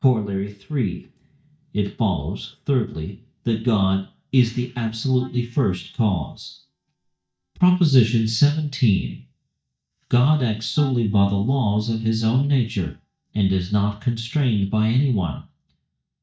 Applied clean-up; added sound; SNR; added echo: neural mask model DeepFilterNet 3.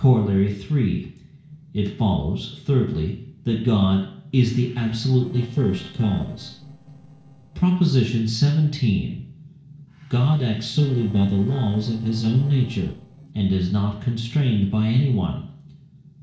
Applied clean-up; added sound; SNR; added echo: neural separator model SepFormer DNS4.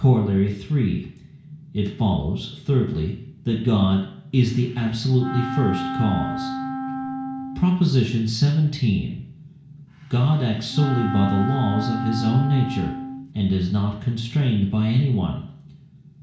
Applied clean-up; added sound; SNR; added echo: none; Wind instrument, woodwind instrument; 8 dB; reverberation time 0.6 s.